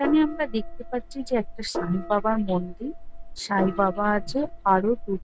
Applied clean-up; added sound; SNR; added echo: none; Gong; 7 dB; none.